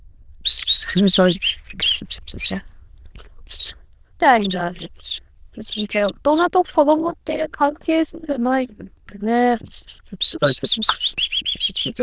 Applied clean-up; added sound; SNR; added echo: neural diffusion model UNIVERSE++.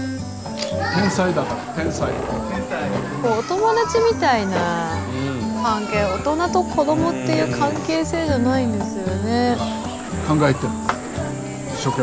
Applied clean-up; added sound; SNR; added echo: none; none; none; none.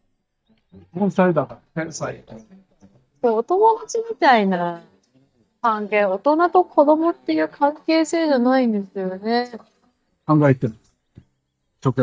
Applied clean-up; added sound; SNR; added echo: neural mask model DeepFilterNet 3.